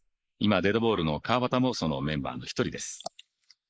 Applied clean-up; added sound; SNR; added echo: neural mask model Resemble Enhance denoiser.